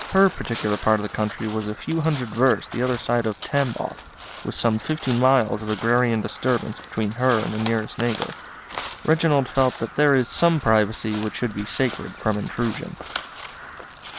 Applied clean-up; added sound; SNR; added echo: none; Crow; 14 dB; none.